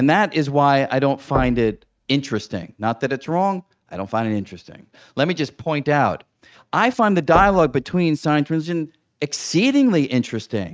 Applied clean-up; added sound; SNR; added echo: neural mask model RNNoise.